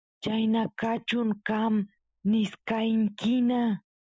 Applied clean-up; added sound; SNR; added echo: neural mask model Resemble Enhance denoiser.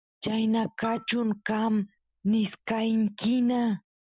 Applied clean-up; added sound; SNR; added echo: none; Marimba, xylophone; 19 dB; none.